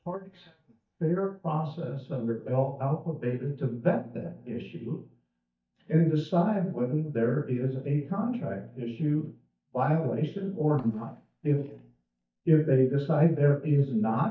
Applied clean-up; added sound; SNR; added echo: neural mask model DeepFilterNet 3.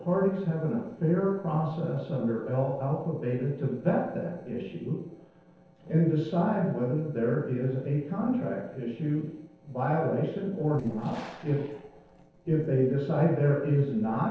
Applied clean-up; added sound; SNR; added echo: neural separator model SepFormer DNS4.